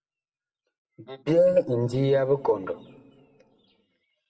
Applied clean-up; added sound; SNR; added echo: none; none; none; reverberation time 0.7 s.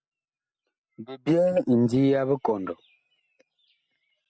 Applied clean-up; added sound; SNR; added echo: none; none; none; none.